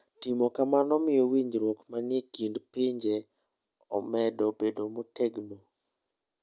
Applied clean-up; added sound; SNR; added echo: none; none; none; none.